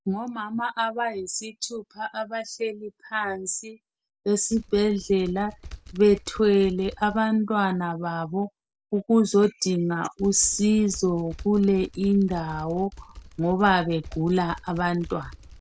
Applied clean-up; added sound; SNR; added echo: none; Typing; 18 dB; none.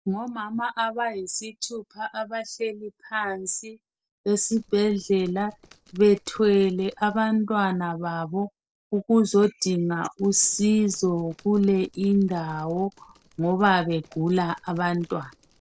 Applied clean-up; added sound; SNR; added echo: neural separator model SepFormer DNS4.